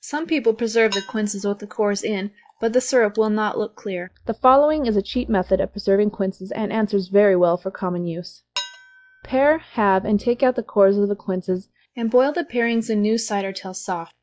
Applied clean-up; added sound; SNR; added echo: classical method log-MMSE.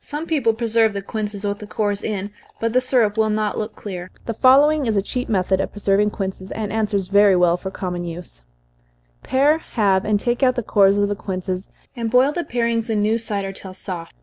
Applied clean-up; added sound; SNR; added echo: none; none; none; none.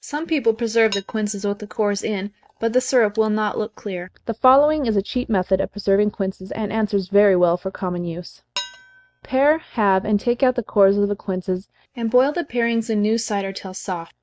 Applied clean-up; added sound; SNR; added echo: neural mask model RNNoise.